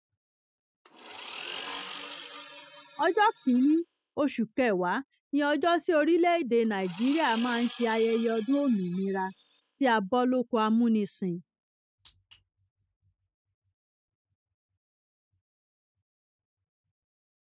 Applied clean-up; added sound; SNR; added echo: classical method spectral subtraction.